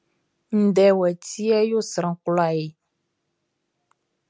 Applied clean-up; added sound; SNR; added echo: none; none; none; none.